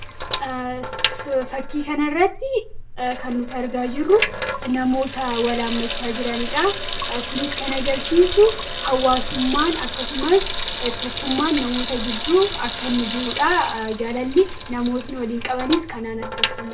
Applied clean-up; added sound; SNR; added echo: none; Sink (filling or washing) / Water tap, faucet; 5 dB; reverberation time 0.2 s.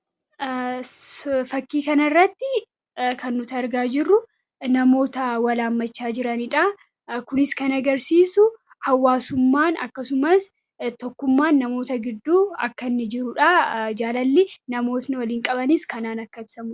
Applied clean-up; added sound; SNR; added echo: none; none; none; none.